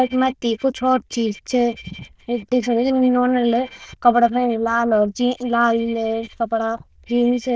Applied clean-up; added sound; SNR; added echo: neural diffusion model UNIVERSE++.